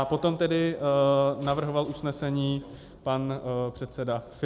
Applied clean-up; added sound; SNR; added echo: none; none; none; none.